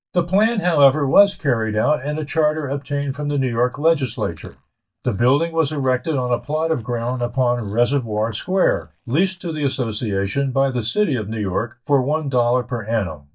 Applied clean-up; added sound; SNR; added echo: neural mask model DeepFilterNet 3.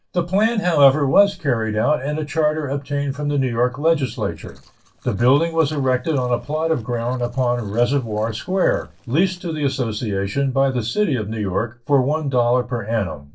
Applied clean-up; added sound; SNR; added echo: neural separator model SepFormer DNS4.